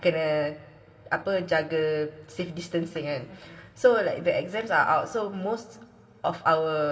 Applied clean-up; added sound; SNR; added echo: none; none; none; reverberation time 1.6 s.